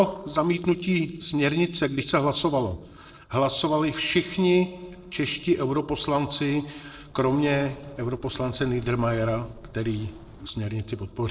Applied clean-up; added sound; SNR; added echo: neural separator model SepFormer DNS4.